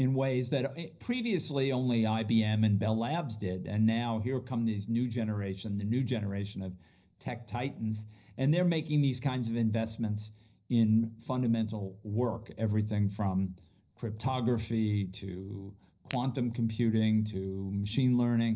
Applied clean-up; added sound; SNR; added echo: neural separator model SepFormer DNS4.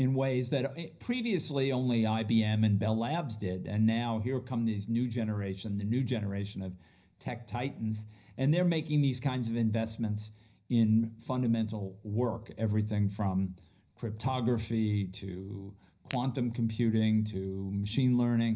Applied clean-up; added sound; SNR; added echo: none; Tap / Glass; 20 dB; reverberation time 0.5 s.